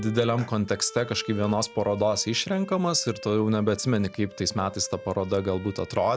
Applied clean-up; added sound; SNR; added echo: none; Bowed string instrument; 19 dB; none.